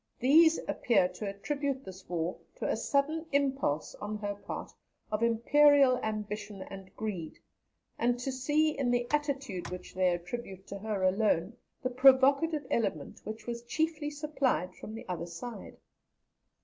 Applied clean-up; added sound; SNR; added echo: none; Tick; 20 dB; none.